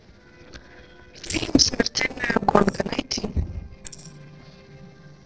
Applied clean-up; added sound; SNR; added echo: neural separator model SepFormer DNS4.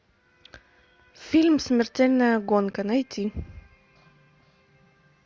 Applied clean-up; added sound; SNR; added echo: none; none; none; none.